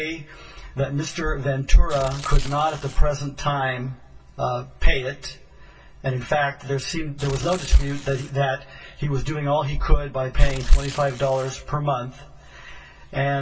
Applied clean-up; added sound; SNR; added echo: none; Tearing; 16 dB; reverberation time 0.1 s.